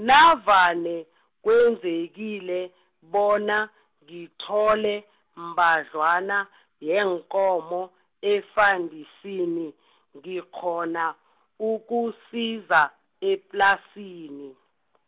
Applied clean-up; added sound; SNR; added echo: none; none; none; none.